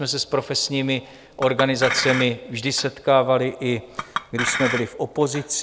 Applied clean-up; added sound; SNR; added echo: none; Chink, clink; 8 dB; none.